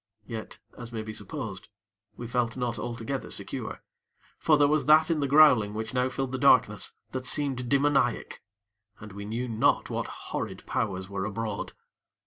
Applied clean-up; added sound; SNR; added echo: none; none; none; none.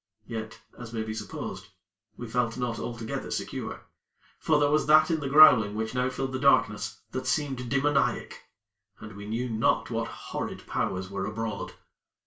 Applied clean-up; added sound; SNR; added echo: none; none; none; reverberation time 0.3 s.